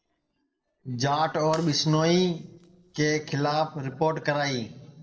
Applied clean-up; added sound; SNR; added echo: neural separator model SepFormer DNS4.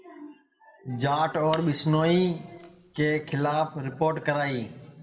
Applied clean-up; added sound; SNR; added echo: none; Fire; 15 dB; reverberation time 0.7 s.